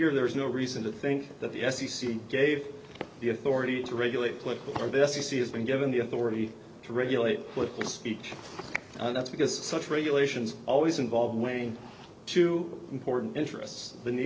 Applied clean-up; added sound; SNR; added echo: none; none; none; none.